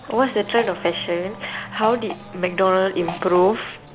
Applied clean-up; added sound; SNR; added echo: none; Fart + Race car, auto racing / Accelerating, revving, vroom; 14 dB; none.